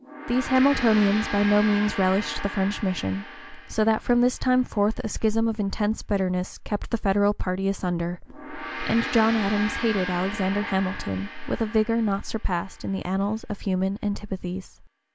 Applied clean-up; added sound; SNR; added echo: none; Gong; 12 dB; none.